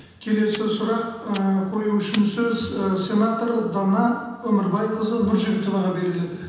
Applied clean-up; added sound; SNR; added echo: none; Fire; 13 dB; reverberation time 1.1 s.